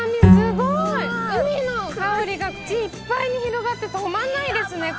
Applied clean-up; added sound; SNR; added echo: none; Bowed string instrument; -3 dB; none.